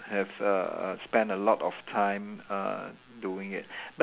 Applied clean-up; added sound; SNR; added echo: none; none; none; none.